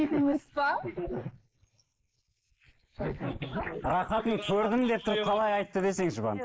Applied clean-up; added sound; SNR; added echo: neural mask model Resemble Enhance denoiser.